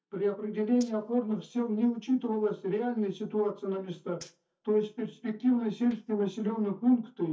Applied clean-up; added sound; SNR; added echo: neural mask model DeepFilterNet 3.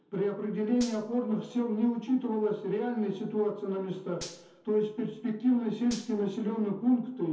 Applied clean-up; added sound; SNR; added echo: none; Gunshot, gunfire; 19 dB; reverberation time 0.5 s.